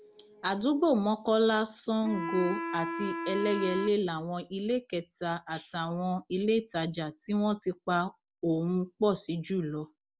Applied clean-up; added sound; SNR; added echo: none; Wind instrument, woodwind instrument; 7 dB; none.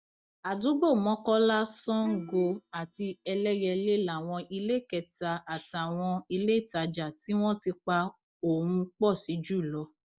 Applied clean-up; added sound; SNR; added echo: neural mask model DeepFilterNet 3.